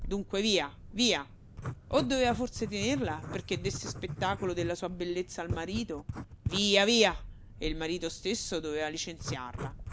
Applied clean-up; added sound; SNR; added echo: none; Writing; 9 dB; none.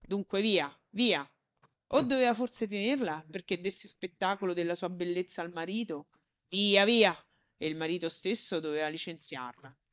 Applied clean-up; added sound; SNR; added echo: neural mask model DeepFilterNet 3.